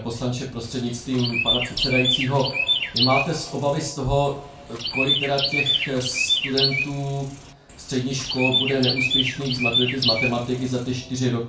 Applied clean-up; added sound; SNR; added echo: none; Chirp, tweet; 0 dB; reverberation time 0.3 s.